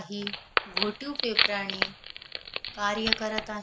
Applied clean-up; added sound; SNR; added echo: none; Wood; -3 dB; none.